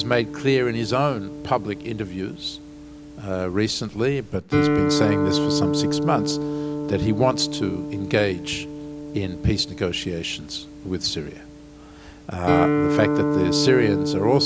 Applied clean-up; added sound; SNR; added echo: none; Guitar; 1 dB; none.